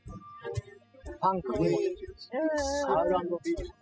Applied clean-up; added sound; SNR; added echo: classical method spectral subtraction.